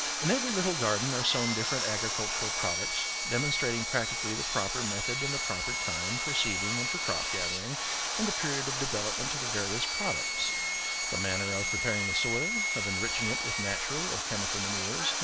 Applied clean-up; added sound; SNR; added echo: none; Sawing; -3 dB; none.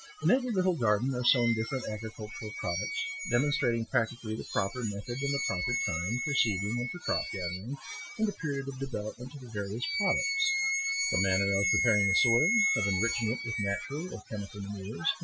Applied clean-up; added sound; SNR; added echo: classical method Wiener filter.